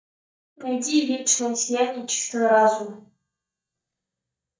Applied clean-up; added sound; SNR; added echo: neural mask model DeepFilterNet 3.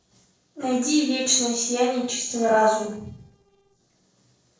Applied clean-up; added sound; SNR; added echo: neural separator model SepFormer DNS4.